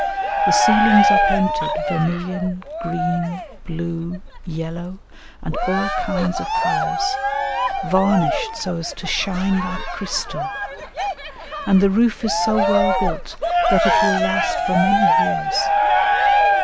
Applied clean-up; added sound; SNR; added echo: none; Cheering; -2 dB; none.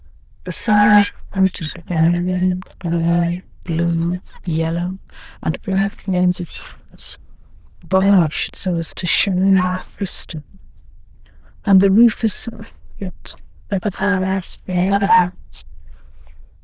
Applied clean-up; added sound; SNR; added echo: neural diffusion model UNIVERSE++.